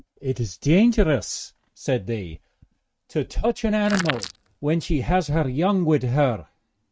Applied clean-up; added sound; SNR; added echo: neural mask model RNNoise.